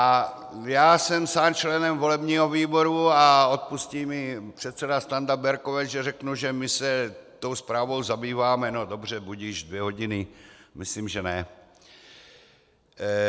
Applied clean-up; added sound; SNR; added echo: none; none; none; none.